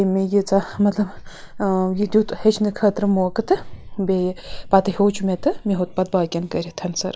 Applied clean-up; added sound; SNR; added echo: none; Thunder / Wind / Bird vocalization, bird call, bird song; 15 dB; none.